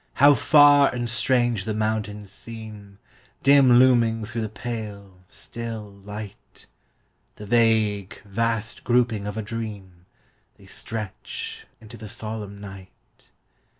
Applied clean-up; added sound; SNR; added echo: none; none; none; none.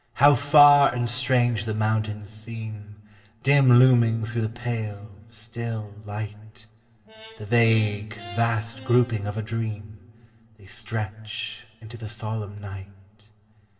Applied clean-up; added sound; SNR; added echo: none; Brass instrument; 19 dB; reverberation time 2.5 s.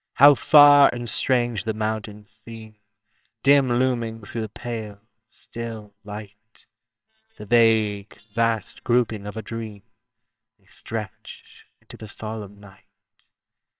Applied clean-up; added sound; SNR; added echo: neural separator model SepFormer WHAMR!.